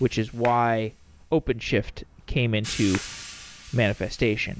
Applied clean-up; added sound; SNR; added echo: none; Clapping + Hi-hat; 16 dB; none.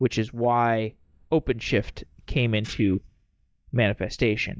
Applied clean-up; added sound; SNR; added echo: neural mask model DeepFilterNet 3.